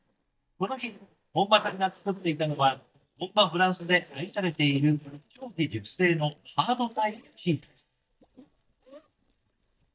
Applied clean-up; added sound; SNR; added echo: neural mask model DeepFilterNet 3.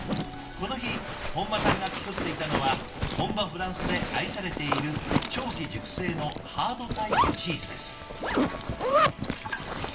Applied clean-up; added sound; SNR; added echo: none; Zipper (clothing); -3 dB; reverberation time 0.7 s.